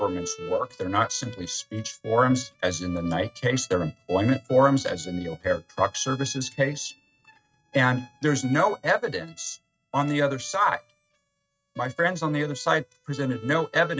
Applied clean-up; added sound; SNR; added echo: neural mask model RNNoise.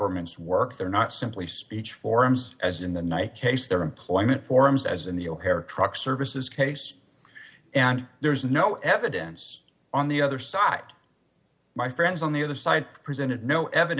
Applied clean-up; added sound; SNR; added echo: none; none; none; none.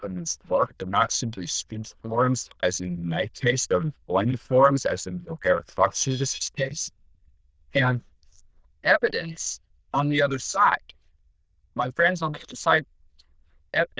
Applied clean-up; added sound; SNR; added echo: neural diffusion model UNIVERSE++.